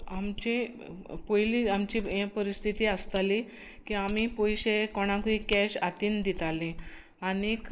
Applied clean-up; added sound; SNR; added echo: neural mask model Resemble Enhance denoiser.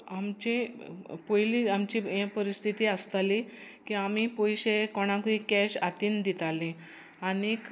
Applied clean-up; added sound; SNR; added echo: none; none; none; none.